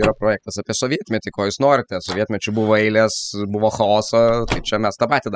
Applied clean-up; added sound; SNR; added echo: classical method spectral subtraction.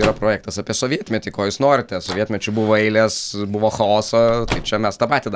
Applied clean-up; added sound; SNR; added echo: none; Microwave oven; 13 dB; none.